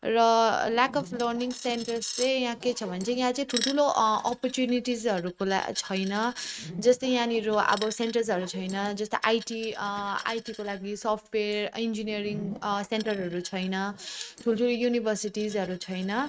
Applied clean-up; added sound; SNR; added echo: neural mask model RNNoise.